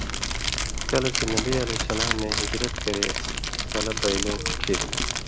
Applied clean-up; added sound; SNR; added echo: none; Crumpling, crinkling; -3 dB; none.